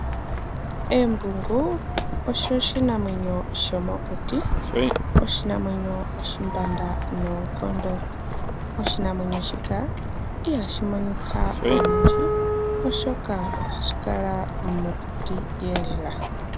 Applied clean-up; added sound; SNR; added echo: none; Wind instrument, woodwind instrument + Walk, footsteps; -3 dB; none.